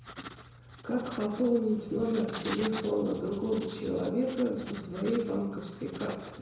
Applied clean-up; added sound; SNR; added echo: none; Writing; 13 dB; reverberation time 0.9 s.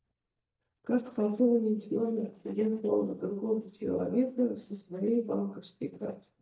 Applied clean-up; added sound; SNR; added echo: neural mask model DeepFilterNet 3.